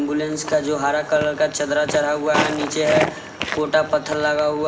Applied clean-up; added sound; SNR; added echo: none; Walk, footsteps; 8 dB; reverberation time 2.6 s.